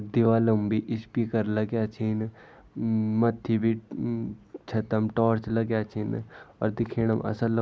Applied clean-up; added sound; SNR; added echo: none; none; none; none.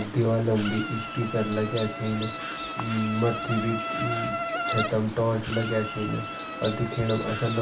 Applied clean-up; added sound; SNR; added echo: none; Insect; 5 dB; reverberation time 0.3 s.